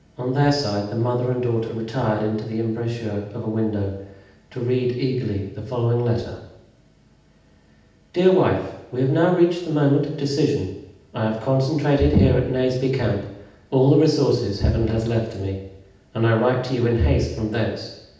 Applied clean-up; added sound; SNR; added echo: none; none; none; reverberation time 0.8 s.